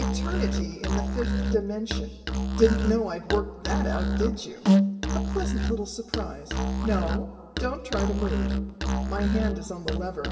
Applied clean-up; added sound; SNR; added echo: none; Musical instrument; -3 dB; reverberation time 2.0 s.